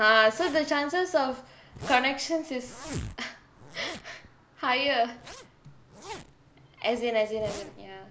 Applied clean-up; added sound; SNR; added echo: none; Zipper (clothing); 16 dB; none.